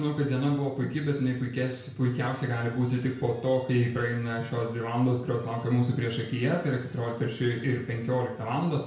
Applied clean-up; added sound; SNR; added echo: none; none; none; reverberation time 0.5 s.